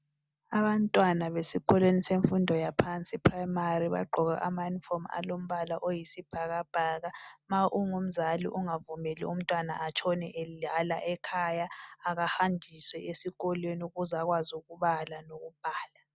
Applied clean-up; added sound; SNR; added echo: none; none; none; none.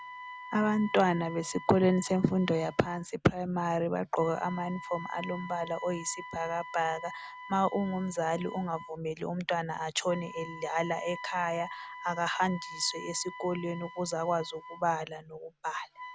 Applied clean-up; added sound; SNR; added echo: none; Wind instrument, woodwind instrument; 14 dB; none.